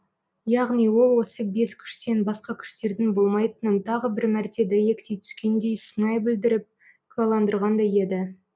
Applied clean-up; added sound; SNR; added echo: none; none; none; none.